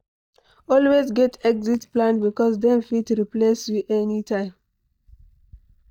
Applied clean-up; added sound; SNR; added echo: neural mask model DeepFilterNet 3.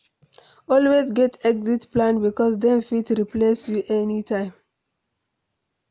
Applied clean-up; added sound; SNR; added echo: none; none; none; none.